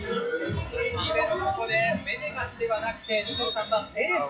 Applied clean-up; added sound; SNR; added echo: classical method WPE with log-MMSE.